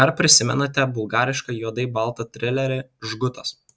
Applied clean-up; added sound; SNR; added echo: none; none; none; none.